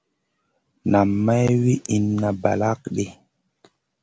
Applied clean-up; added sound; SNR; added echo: none; none; none; none.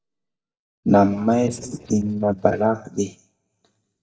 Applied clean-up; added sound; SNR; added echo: neural mask model DeepFilterNet 3.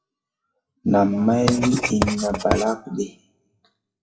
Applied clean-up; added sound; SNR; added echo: classical method WPE with log-MMSE.